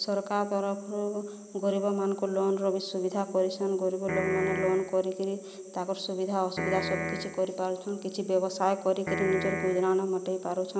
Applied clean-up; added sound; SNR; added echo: none; Piano; 5 dB; none.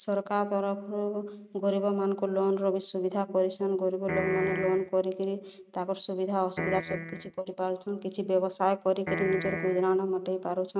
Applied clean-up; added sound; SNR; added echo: neural mask model RNNoise.